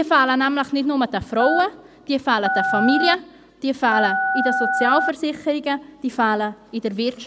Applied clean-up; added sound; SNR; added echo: none; Telephone; 2 dB; none.